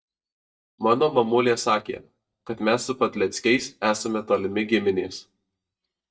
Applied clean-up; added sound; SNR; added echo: neural mask model DeepFilterNet 3.